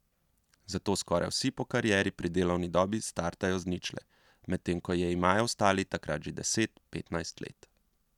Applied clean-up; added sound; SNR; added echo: none; none; none; none.